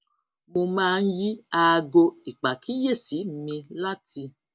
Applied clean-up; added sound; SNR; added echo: none; none; none; none.